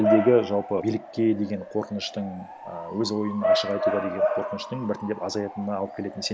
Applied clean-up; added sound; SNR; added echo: none; Bark / Motor vehicle (road) / Siren; 3 dB; none.